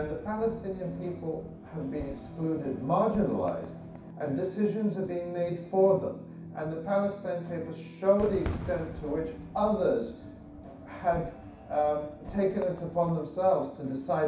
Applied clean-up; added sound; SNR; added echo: none; Fireworks; 16 dB; reverberation time 0.6 s.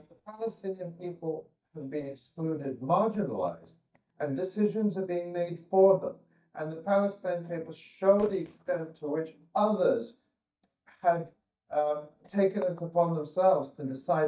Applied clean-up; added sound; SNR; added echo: neural mask model DeepFilterNet 3.